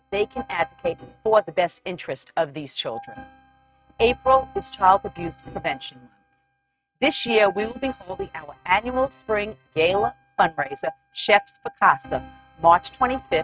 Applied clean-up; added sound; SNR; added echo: neural mask model RNNoise.